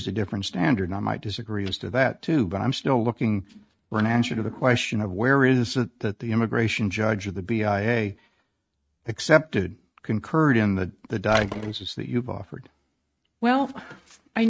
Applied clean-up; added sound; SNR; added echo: neural mask model RNNoise.